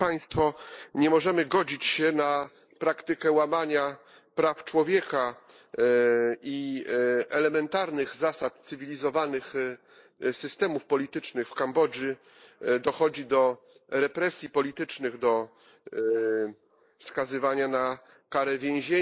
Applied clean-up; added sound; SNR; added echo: neural mask model Resemble Enhance denoiser.